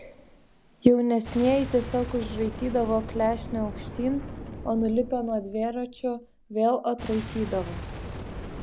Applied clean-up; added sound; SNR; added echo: none; Boom; 11 dB; none.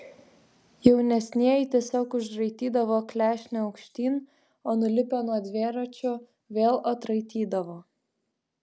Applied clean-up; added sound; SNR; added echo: none; none; none; none.